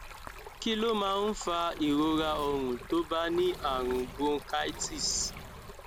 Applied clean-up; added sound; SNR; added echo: none; Engine / Mechanisms + Stream; 12 dB; none.